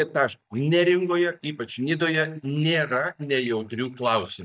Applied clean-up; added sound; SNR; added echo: neural mask model DeepFilterNet 3.